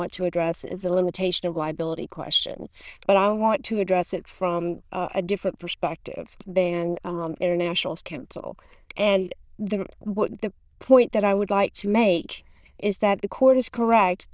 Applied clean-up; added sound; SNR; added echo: neural diffusion model UNIVERSE++.